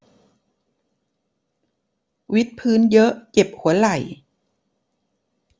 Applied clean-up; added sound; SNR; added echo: none; none; none; none.